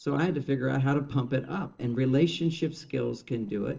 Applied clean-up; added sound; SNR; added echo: neural separator model SepFormer DNS4.